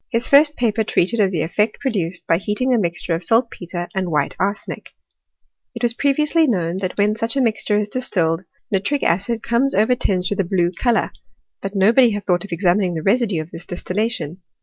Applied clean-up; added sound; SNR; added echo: none; none; none; none.